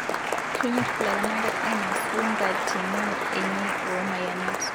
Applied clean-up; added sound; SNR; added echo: none; Applause; -4 dB; none.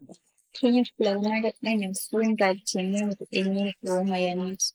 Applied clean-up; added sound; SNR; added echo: neural mask model Resemble Enhance denoiser.